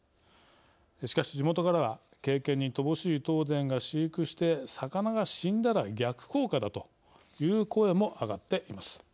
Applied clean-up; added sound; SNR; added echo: none; none; none; none.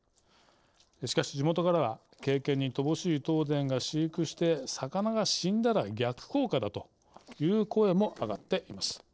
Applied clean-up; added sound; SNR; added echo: neural separator model SepFormer DNS4.